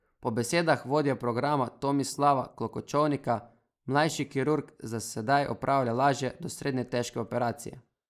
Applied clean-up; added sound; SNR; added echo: neural mask model Resemble Enhance denoiser.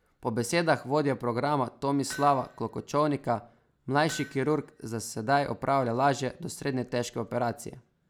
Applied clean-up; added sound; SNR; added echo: none; Hammer; 19 dB; none.